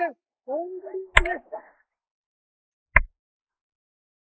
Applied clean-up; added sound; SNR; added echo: neural mask model Resemble Enhance denoiser.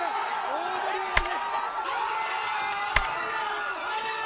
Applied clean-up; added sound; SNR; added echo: none; Typing; 6 dB; none.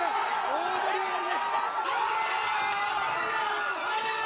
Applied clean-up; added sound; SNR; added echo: none; none; none; none.